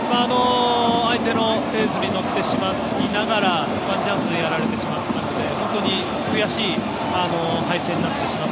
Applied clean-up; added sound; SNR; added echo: none; none; none; none.